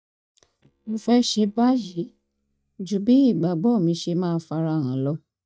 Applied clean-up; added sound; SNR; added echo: neural mask model DeepFilterNet 3.